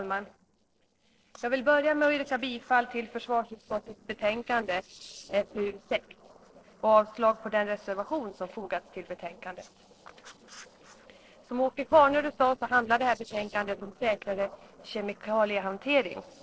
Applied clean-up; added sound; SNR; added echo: neural separator model SepFormer DNS4.